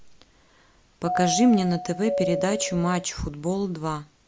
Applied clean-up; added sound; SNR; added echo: none; Doorbell; 3 dB; none.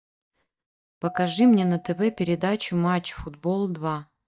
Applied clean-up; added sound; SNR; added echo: neural mask model DeepFilterNet 3.